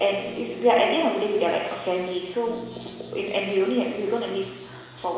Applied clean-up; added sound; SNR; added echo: none; Piano; 20 dB; reverberation time 1.0 s.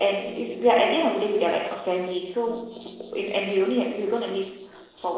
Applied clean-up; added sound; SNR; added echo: neural separator model SepFormer DNS4.